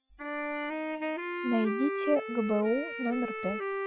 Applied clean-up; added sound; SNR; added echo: classical method Wiener filter.